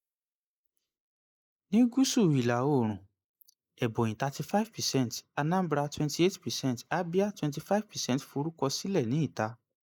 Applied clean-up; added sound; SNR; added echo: neural mask model Resemble Enhance denoiser.